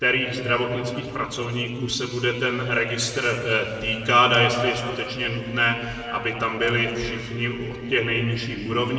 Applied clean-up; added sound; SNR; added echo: neural separator model SepFormer DNS4.